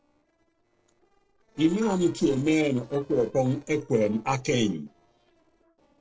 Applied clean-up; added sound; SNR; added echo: neural separator model SepFormer DNS4.